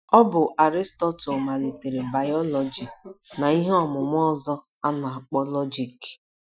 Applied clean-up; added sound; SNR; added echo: classical method Wiener filter.